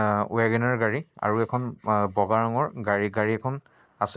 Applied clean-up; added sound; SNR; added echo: neural mask model Resemble Enhance denoiser.